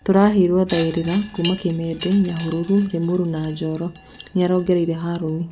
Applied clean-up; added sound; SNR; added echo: none; Wind chime; 19 dB; none.